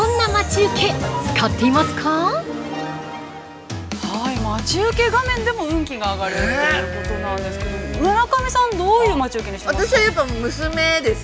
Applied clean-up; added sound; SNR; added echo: none; none; none; none.